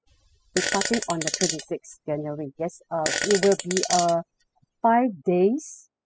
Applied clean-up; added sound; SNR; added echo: classical method spectral subtraction.